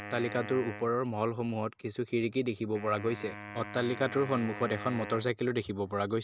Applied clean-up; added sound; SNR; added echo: none; Wind instrument, woodwind instrument; 13 dB; none.